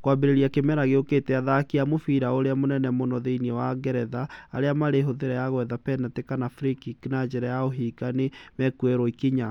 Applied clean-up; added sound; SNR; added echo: none; none; none; none.